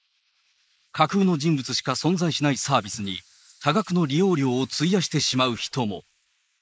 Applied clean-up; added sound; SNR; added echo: neural mask model Resemble Enhance denoiser.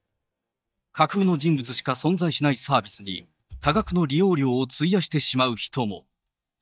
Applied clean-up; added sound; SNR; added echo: neural mask model DeepFilterNet 3.